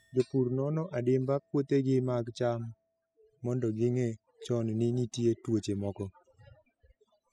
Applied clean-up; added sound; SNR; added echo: classical method spectral subtraction.